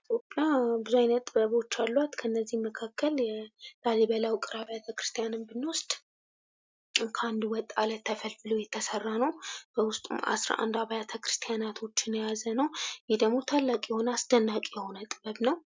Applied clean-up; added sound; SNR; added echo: none; none; none; none.